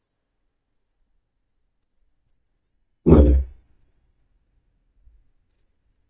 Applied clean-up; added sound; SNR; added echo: neural mask model DeepFilterNet 3.